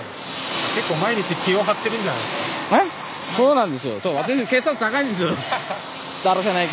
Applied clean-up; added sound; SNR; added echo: none; none; none; none.